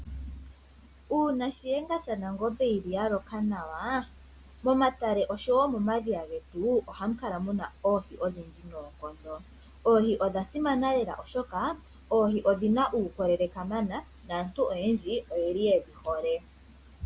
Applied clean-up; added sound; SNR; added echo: none; none; none; none.